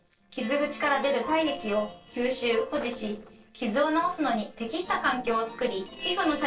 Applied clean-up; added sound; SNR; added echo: neural separator model SepFormer DNS4.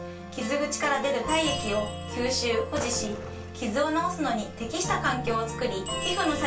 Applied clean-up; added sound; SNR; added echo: none; Drawer open or close; 14 dB; reverberation time 0.2 s.